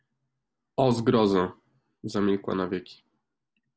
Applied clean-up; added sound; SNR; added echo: none; none; none; none.